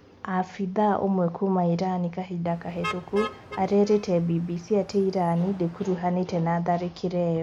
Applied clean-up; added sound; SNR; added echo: none; Motor vehicle (road); 15 dB; none.